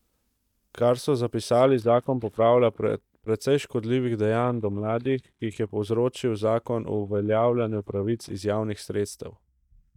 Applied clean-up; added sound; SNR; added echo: neural mask model DeepFilterNet 3.